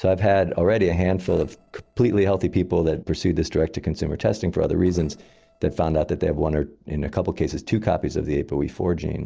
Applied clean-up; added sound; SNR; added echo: neural separator model SepFormer DNS4.